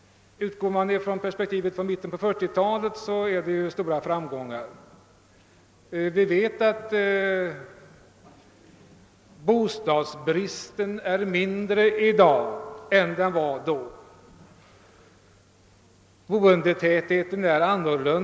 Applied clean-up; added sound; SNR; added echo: none; none; none; none.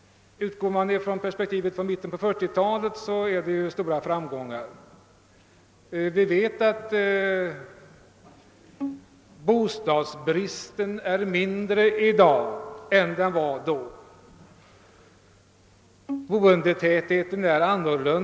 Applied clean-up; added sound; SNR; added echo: none; Bowed string instrument; 15 dB; none.